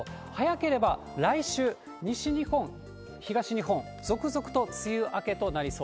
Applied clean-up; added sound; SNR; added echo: none; none; none; none.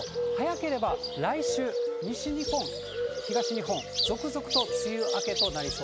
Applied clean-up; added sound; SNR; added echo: none; Bird; -1 dB; none.